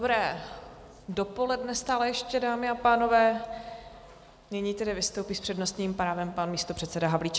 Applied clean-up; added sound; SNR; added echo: none; none; none; none.